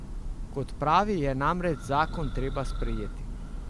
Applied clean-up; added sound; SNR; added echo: none; Church bell; 4 dB; none.